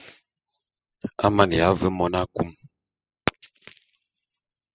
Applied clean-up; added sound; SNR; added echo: classical method spectral subtraction.